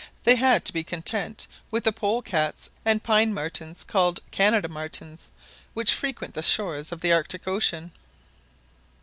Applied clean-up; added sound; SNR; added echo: none; none; none; none.